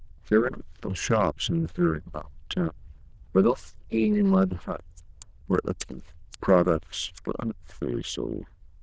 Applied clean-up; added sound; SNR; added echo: neural diffusion model UNIVERSE++.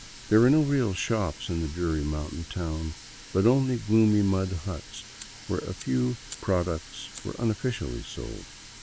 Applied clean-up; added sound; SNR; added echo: none; Water tap, faucet + Fire; 17 dB; none.